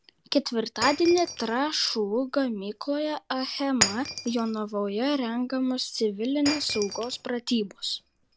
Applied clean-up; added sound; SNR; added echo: none; Shatter; 10 dB; none.